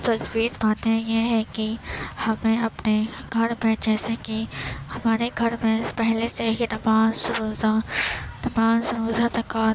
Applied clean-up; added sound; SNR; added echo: none; none; none; none.